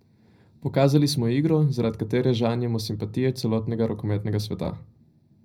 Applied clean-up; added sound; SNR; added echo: none; none; none; reverberation time 0.4 s.